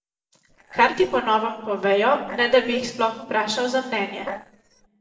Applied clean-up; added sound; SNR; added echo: neural separator model SepFormer DNS4.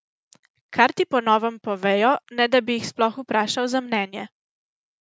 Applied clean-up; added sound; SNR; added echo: none; none; none; none.